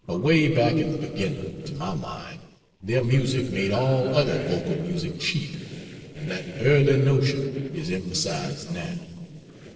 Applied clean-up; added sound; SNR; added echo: neural separator model SepFormer DNS4.